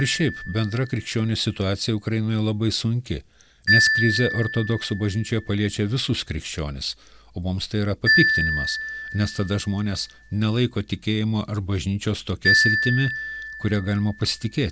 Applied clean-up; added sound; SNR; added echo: none; Marimba, xylophone; 4 dB; none.